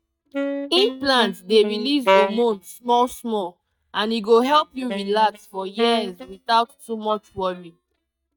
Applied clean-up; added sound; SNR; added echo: neural mask model DeepFilterNet 3.